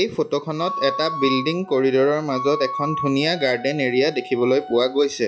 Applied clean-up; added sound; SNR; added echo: classical method log-MMSE.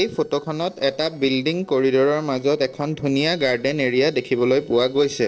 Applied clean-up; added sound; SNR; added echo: neural separator model SepFormer DNS4.